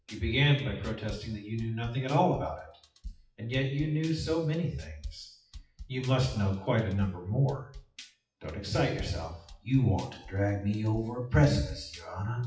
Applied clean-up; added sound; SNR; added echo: classical method WPE with log-MMSE.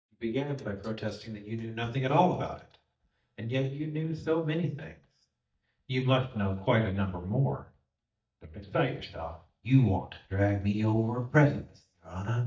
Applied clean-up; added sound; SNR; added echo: neural mask model DeepFilterNet 3.